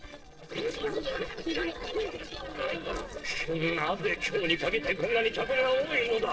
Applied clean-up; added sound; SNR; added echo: neural separator model SepFormer DNS4.